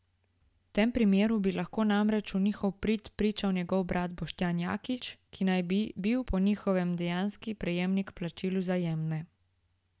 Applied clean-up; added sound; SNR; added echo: none; none; none; none.